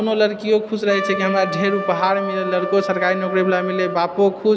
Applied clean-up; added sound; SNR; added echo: none; Trumpet; 7 dB; none.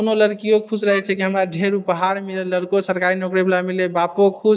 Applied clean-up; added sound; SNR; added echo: neural mask model DeepFilterNet 3.